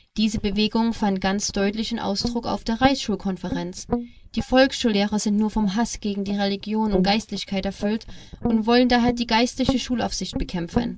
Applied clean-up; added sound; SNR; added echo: neural mask model Resemble Enhance denoiser.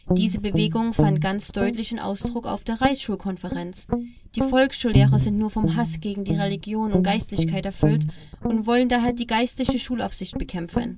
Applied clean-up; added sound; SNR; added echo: none; Guitar; 0 dB; none.